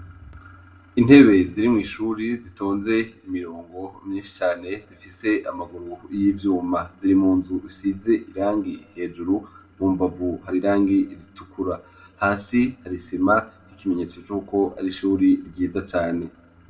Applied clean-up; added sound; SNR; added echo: none; none; none; reverberation time 0.3 s.